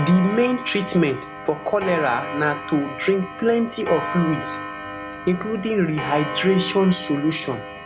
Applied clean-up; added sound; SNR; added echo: none; Clock; 9 dB; none.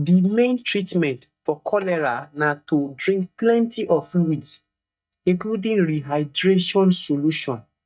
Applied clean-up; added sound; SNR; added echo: neural mask model DeepFilterNet 3.